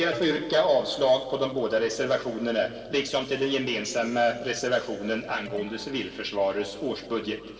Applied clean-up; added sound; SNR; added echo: neural separator model SepFormer DNS4.